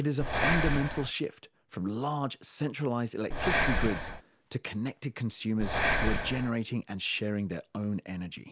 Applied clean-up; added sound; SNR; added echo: none; Breathing; -1 dB; none.